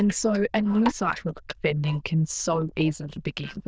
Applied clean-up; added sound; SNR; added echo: neural diffusion model UNIVERSE++.